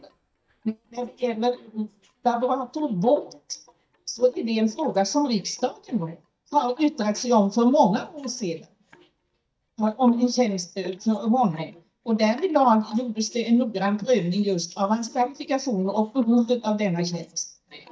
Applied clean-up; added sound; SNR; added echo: neural mask model DeepFilterNet 3.